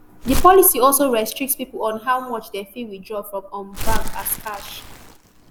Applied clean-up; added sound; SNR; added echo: none; Crumpling, crinkling; 6 dB; none.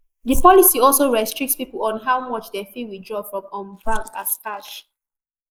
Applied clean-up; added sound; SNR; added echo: neural mask model Resemble Enhance denoiser.